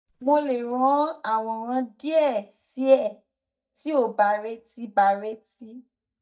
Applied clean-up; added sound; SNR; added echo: neural mask model DeepFilterNet 3.